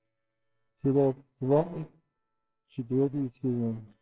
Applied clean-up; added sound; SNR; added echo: neural separator model SepFormer WHAMR!.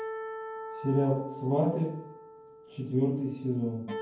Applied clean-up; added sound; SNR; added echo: none; Acoustic guitar; 11 dB; reverberation time 0.9 s.